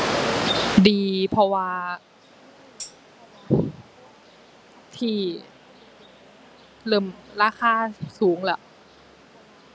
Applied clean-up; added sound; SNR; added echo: none; Tambourine; 19 dB; none.